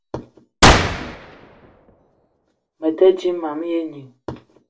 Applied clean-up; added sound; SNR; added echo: none; Gunshot, gunfire; -4 dB; reverberation time 0.2 s.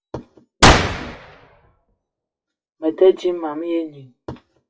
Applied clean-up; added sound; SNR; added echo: classical method WPE with log-MMSE.